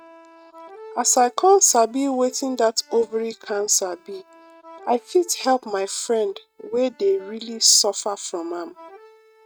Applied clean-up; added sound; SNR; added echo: neural mask model RNNoise.